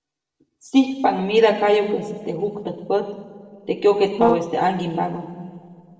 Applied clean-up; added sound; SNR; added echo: neural separator model SepFormer DNS4.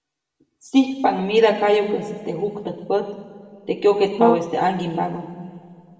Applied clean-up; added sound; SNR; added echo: none; Brass instrument; 2 dB; reverberation time 1.8 s.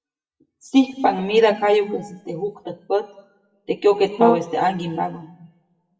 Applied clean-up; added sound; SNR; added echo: classical method WPE with log-MMSE.